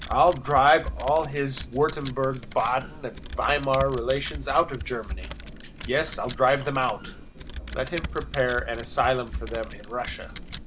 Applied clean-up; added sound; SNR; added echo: none; Computer keyboard; 11 dB; none.